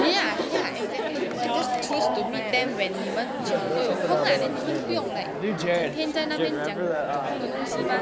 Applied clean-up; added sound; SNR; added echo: none; Chatter; -3 dB; none.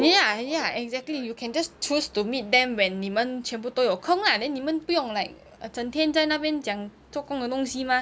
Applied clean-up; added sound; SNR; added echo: none; none; none; none.